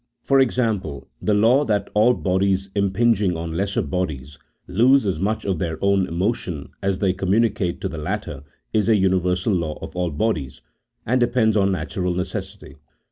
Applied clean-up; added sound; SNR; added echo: none; none; none; none.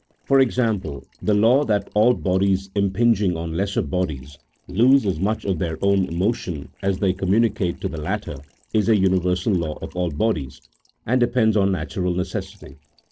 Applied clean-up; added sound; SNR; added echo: neural separator model SepFormer DNS4.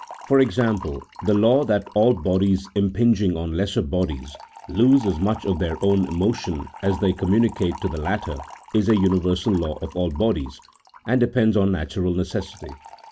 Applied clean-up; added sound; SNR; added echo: none; Fill (with liquid) / Trickle, dribble; 19 dB; none.